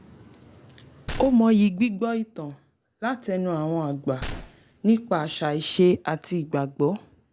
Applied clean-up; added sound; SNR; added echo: none; Gunshot, gunfire; 16 dB; none.